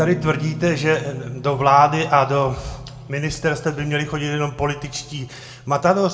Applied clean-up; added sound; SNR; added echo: none; Guitar; 14 dB; reverberation time 0.5 s.